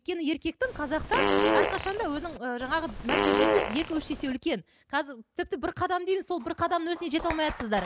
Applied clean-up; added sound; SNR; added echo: none; Fart; -3 dB; none.